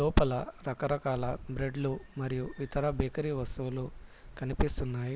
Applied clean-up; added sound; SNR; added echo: none; none; none; none.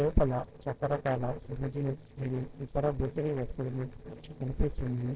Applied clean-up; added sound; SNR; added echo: neural separator model SepFormer DNS4.